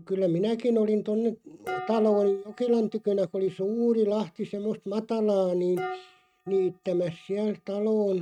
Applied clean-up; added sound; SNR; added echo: neural mask model RNNoise.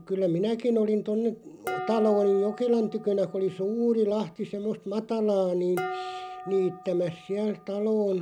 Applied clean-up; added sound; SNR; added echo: none; Dishes, pots, and pans; 14 dB; none.